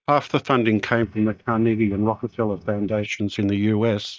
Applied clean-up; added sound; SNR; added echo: neural mask model DeepFilterNet 3.